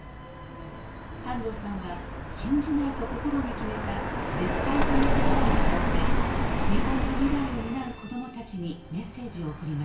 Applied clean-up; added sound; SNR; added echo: none; Car passing by; -5 dB; reverberation time 0.3 s.